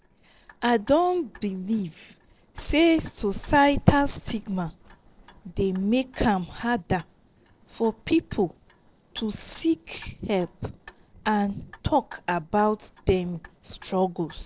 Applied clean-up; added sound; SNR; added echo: neural separator model SepFormer DNS4.